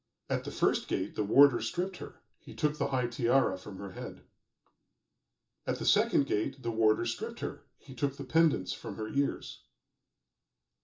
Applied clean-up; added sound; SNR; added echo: none; none; none; reverberation time 0.2 s.